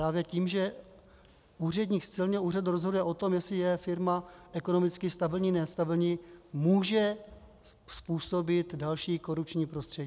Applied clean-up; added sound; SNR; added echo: none; none; none; none.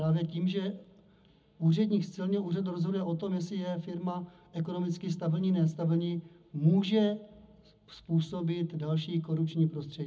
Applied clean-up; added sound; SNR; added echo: none; none; none; reverberation time 0.4 s.